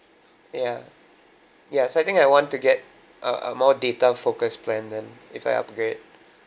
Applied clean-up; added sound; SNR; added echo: none; none; none; none.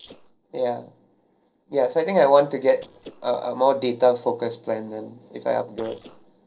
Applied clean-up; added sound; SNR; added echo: neural separator model SepFormer DNS4.